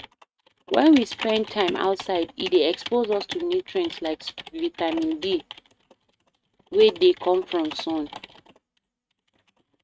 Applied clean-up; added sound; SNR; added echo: neural mask model RNNoise.